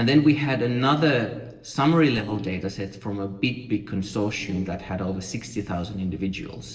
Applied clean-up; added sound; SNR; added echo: neural separator model SepFormer DNS4.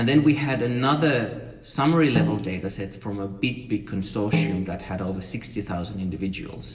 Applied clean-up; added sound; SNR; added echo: none; Snare drum; 5 dB; reverberation time 1.0 s.